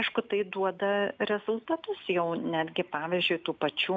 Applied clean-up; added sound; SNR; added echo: none; none; none; none.